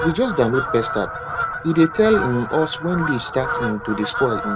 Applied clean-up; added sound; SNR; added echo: none; Fowl; 6 dB; none.